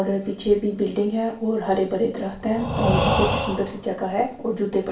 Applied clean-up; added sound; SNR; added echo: none; Breathing; 2 dB; reverberation time 0.4 s.